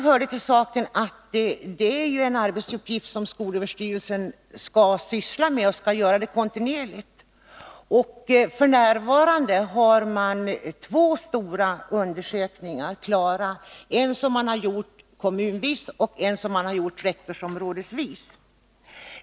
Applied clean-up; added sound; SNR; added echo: none; none; none; none.